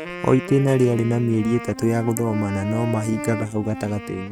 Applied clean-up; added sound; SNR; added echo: neural mask model RNNoise.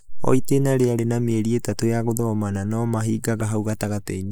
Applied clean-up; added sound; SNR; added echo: neural mask model Resemble Enhance denoiser.